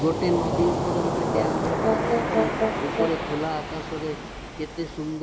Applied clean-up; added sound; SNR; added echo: none; Brass instrument + Waves, surf; -2 dB; none.